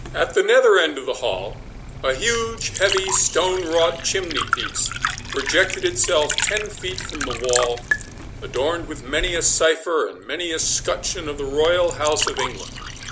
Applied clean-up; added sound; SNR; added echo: none; Liquid; 8 dB; none.